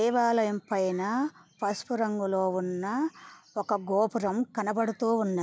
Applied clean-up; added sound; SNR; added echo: none; none; none; none.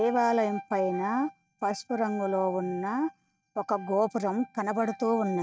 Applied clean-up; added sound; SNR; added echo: neural mask model RNNoise.